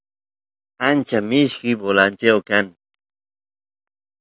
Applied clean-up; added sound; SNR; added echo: none; none; none; none.